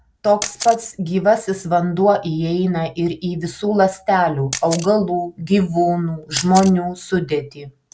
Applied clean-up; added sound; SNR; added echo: none; Camera; 14 dB; none.